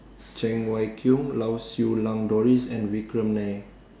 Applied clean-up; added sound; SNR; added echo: none; none; none; none.